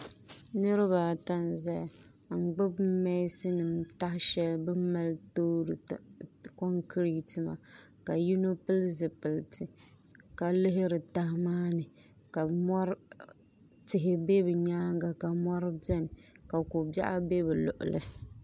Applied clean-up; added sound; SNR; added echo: none; none; none; none.